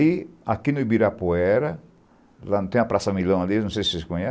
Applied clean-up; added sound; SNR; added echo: none; none; none; none.